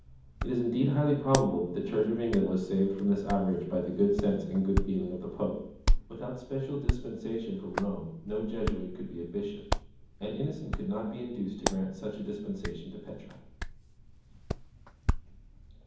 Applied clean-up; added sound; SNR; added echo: none; Hands; 4 dB; reverberation time 1.2 s.